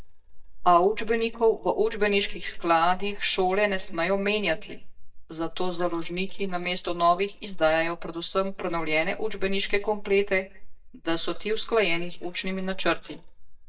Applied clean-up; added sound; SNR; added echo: neural mask model DeepFilterNet 3.